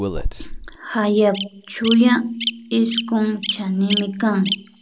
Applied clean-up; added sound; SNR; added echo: none; Bird vocalization, bird call, bird song; 8 dB; none.